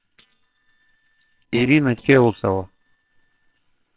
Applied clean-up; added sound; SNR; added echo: neural separator model SepFormer WHAMR!.